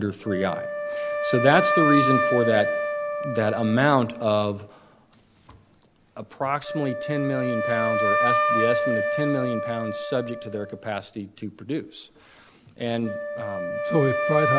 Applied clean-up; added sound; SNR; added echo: none; Wind instrument, woodwind instrument; 1 dB; none.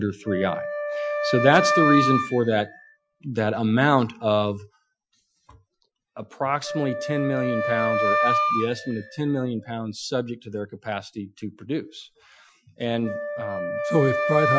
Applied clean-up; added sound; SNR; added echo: classical method Wiener filter.